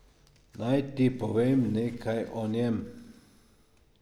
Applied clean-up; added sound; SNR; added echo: none; none; none; none.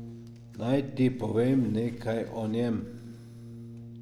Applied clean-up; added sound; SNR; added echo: none; Brass instrument; 15 dB; none.